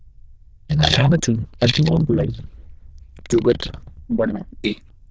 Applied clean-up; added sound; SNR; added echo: neural diffusion model UNIVERSE++.